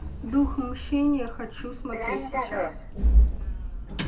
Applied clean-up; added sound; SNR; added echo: none; Sliding door; -4 dB; reverberation time 0.2 s.